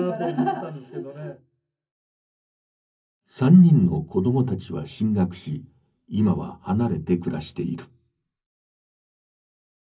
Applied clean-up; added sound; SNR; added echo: none; none; none; reverberation time 0.3 s.